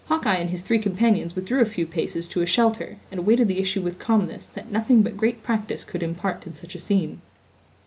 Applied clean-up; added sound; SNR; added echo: none; none; none; none.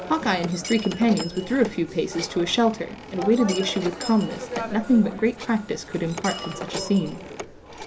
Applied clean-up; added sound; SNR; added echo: none; Telephone + Shatter; 11 dB; none.